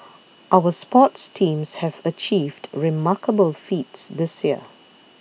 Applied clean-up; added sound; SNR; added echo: none; none; none; none.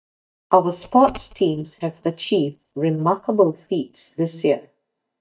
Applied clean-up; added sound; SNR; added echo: neural mask model DeepFilterNet 3.